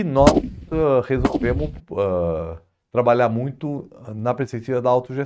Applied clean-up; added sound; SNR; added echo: neural mask model RNNoise.